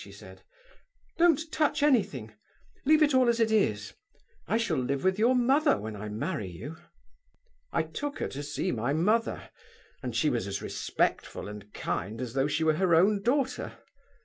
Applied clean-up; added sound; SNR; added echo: none; none; none; none.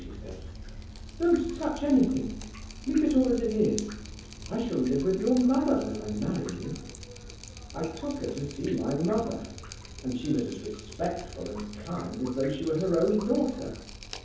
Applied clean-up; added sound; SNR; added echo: none; Drip; 13 dB; reverberation time 0.7 s.